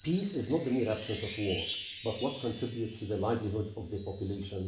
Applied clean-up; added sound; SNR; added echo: none; Wind chime; -4 dB; reverberation time 0.5 s.